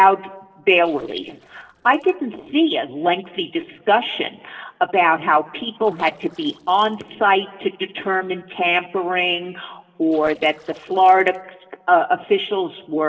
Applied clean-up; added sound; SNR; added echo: neural separator model SepFormer DNS4.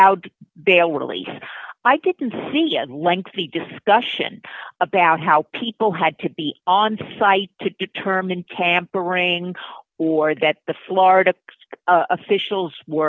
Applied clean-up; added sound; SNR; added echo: none; none; none; none.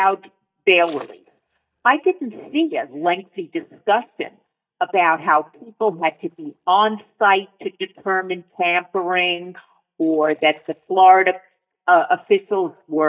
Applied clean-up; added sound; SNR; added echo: neural mask model DeepFilterNet 3.